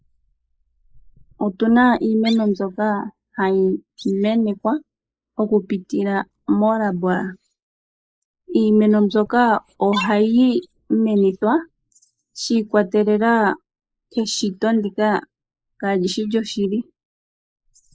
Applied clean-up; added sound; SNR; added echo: neural mask model Resemble Enhance denoiser.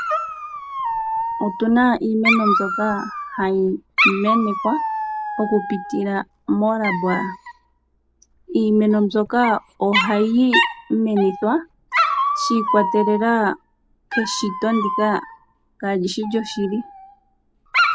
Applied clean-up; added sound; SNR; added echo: none; Dog; 3 dB; none.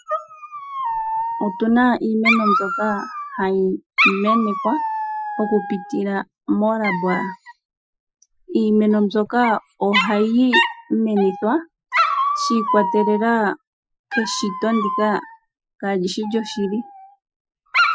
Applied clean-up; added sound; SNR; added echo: classical method Wiener filter.